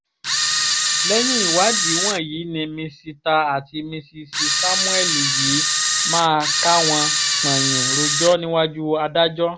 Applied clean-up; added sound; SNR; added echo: none; Camera; -3 dB; none.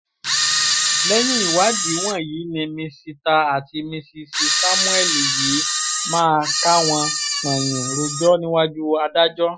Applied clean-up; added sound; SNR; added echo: classical method Wiener filter.